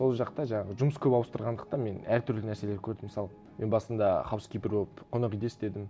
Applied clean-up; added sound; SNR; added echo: none; none; none; none.